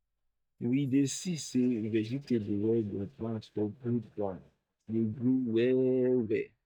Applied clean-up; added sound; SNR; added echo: neural mask model DeepFilterNet 3.